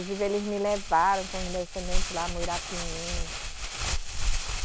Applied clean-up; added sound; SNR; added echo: none; Crumpling, crinkling; -1 dB; none.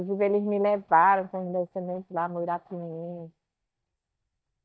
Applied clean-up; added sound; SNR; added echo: neural mask model DeepFilterNet 3.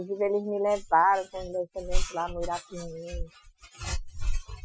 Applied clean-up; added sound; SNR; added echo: classical method Wiener filter.